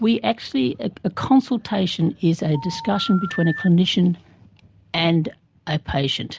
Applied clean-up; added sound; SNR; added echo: none; Telephone; 12 dB; none.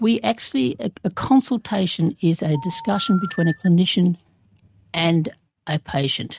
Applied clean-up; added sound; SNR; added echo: neural mask model RNNoise.